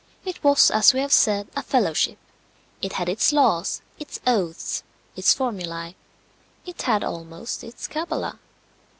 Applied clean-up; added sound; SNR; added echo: none; none; none; none.